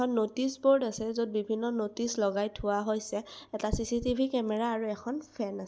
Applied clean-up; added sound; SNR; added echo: none; none; none; none.